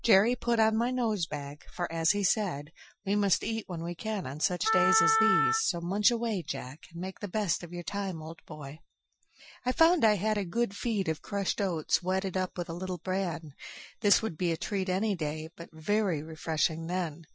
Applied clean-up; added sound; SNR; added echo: classical method Wiener filter.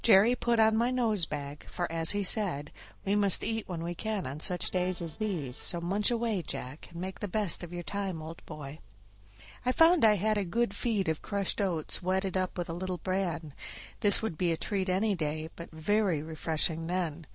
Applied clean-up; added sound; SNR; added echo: neural separator model SepFormer DNS4.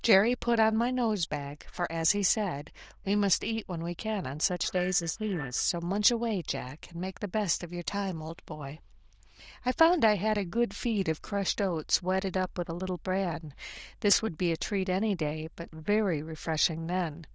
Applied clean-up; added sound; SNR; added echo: neural diffusion model UNIVERSE++.